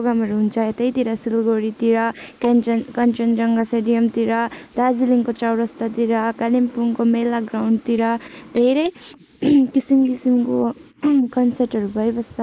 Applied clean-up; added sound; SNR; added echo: neural mask model Resemble Enhance denoiser.